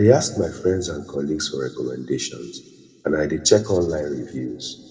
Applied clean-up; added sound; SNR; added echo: none; none; none; reverberation time 1.6 s.